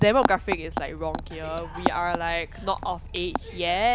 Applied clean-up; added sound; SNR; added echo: none; Motorcycle; 14 dB; none.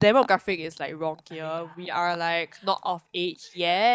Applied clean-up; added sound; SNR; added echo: neural mask model DeepFilterNet 3.